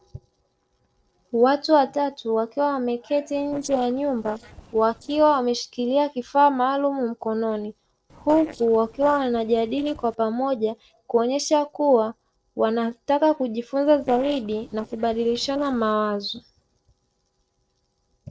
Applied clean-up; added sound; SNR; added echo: neural separator model SepFormer DNS4.